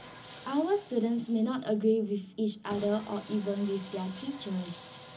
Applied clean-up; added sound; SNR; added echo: none; Sawing; 17 dB; reverberation time 0.4 s.